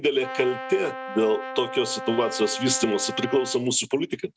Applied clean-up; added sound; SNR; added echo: none; Brass instrument; 10 dB; none.